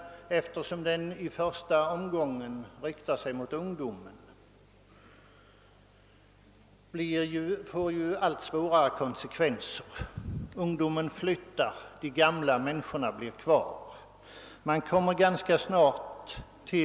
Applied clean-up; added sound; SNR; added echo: none; none; none; none.